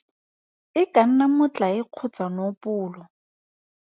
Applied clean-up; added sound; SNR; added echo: none; none; none; none.